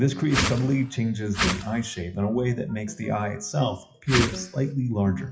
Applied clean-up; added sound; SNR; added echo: classical method WPE with log-MMSE.